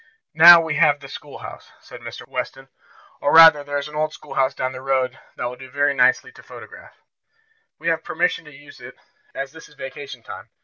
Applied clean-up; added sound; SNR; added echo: none; none; none; none.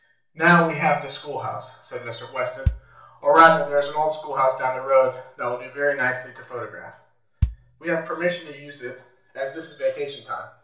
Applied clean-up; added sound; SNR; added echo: none; Bass drum; 8 dB; reverberation time 0.7 s.